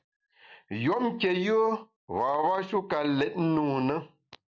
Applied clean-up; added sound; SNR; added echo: none; none; none; none.